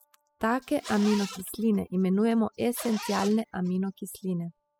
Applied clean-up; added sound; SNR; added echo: classical method spectral subtraction.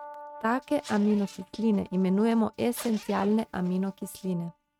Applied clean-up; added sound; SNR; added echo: neural mask model RNNoise.